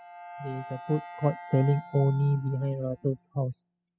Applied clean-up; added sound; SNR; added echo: classical method spectral subtraction.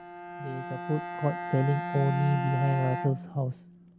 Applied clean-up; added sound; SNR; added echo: none; Bowed string instrument; 6 dB; none.